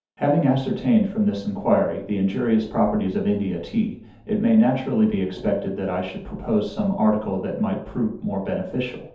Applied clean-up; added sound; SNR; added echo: none; none; none; reverberation time 0.6 s.